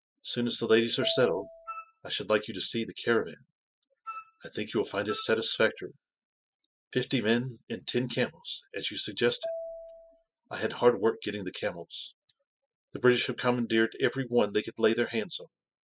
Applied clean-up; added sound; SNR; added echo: classical method spectral subtraction.